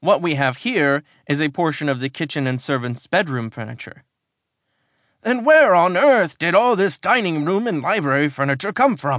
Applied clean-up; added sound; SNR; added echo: none; none; none; none.